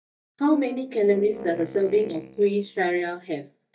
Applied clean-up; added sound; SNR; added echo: neural mask model DeepFilterNet 3.